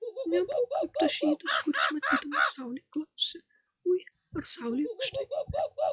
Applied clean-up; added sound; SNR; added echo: classical method log-MMSE.